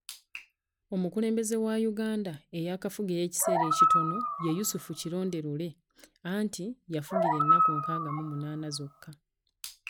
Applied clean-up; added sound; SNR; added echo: none; Animal; -4 dB; none.